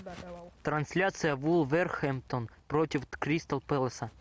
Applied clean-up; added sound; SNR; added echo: none; none; none; none.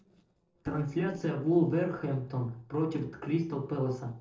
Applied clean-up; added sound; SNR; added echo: neural separator model SepFormer DNS4.